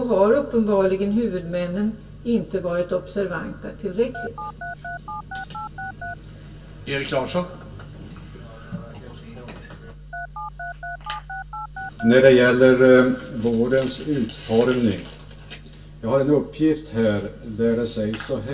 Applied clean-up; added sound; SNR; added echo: none; Telephone; 11 dB; reverberation time 0.1 s.